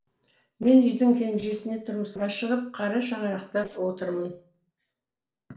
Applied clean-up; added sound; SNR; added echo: neural separator model SepFormer DNS4.